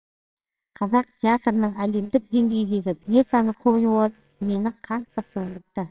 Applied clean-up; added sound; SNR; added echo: neural separator model SepFormer WHAMR!.